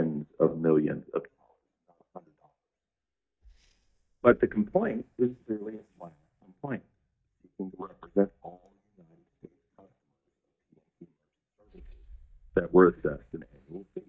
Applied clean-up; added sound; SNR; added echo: neural mask model DeepFilterNet 3.